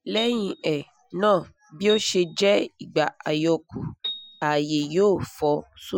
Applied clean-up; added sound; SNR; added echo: classical method Wiener filter.